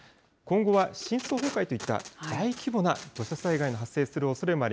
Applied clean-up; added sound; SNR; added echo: none; Packing tape, duct tape; 16 dB; none.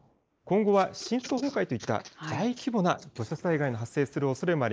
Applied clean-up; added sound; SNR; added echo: neural mask model Resemble Enhance denoiser.